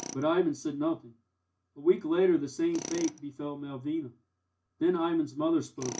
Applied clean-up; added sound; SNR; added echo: none; Tools; 17 dB; reverberation time 0.2 s.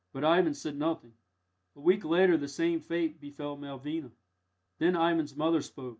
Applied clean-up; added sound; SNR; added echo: none; none; none; none.